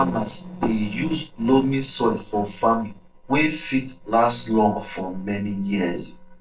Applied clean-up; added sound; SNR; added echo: neural separator model SepFormer DNS4.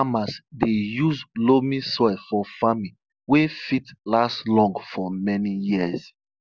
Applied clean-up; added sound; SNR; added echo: none; none; none; none.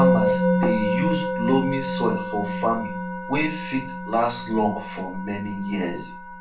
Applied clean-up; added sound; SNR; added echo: none; Musical instrument; -1 dB; reverberation time 0.3 s.